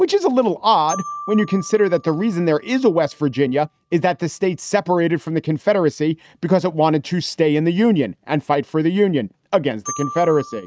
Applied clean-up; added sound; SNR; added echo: neural mask model RNNoise.